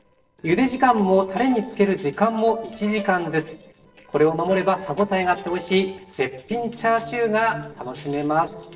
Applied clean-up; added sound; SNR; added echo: neural separator model SepFormer DNS4.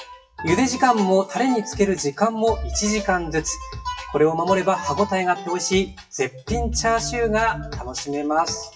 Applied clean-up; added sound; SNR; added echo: classical method WPE with log-MMSE.